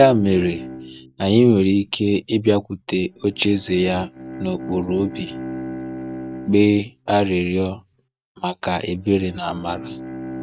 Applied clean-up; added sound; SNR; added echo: neural mask model RNNoise.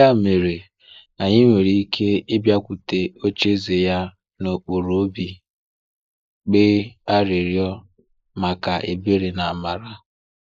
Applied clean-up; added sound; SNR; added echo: neural mask model Resemble Enhance denoiser.